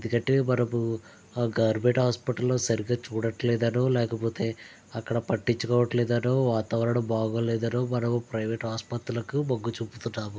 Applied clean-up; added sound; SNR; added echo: none; none; none; none.